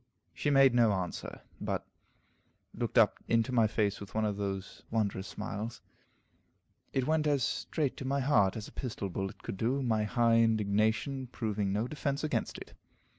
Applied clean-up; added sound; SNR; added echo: none; none; none; none.